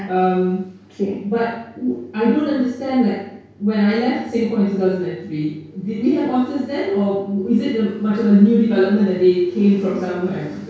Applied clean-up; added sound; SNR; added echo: none; none; none; reverberation time 0.6 s.